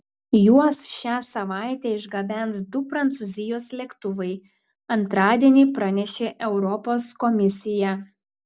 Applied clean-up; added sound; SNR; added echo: none; none; none; none.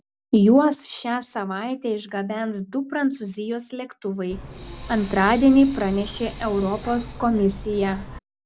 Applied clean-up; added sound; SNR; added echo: none; Hiss; 14 dB; none.